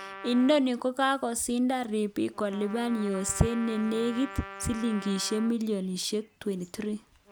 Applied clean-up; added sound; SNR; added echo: none; Trumpet; 16 dB; none.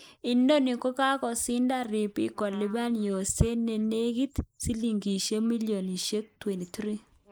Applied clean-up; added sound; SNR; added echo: neural mask model Resemble Enhance denoiser.